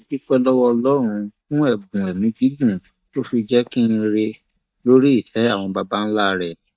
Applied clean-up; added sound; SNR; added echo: neural mask model DeepFilterNet 3.